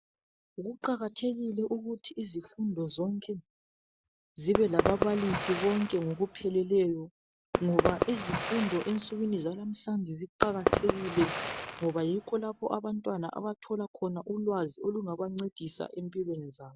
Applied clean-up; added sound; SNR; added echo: none; Fireworks; 2 dB; none.